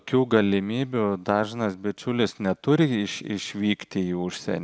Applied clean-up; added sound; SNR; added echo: none; none; none; none.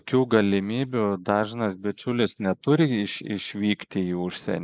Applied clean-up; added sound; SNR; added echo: neural mask model Resemble Enhance denoiser.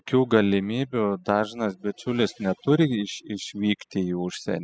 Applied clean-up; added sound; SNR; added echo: classical method spectral subtraction.